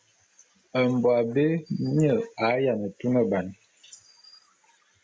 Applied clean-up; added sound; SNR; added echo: none; none; none; none.